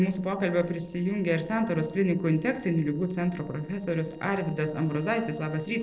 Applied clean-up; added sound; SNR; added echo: neural separator model SepFormer DNS4.